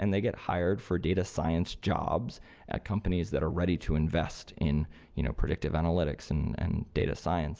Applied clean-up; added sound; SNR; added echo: none; none; none; none.